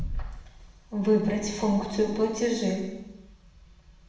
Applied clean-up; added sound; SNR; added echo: none; none; none; reverberation time 0.9 s.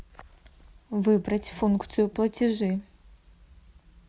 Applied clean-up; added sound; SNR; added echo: none; none; none; none.